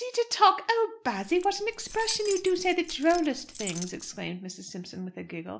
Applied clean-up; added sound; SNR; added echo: none; Keys jangling; 13 dB; none.